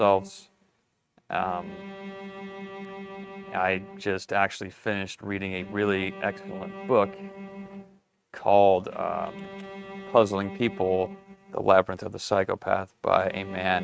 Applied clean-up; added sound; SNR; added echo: neural mask model RNNoise.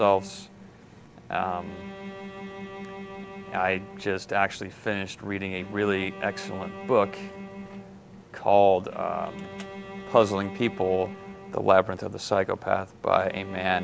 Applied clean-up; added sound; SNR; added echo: none; Bowed string instrument; 14 dB; none.